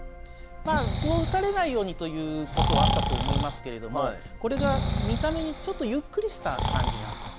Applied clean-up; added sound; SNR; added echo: none; Breathing; -1 dB; none.